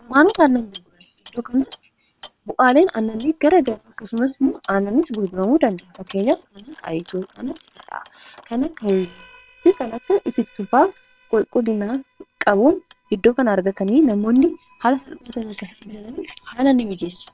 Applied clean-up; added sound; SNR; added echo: neural separator model SepFormer WHAM!.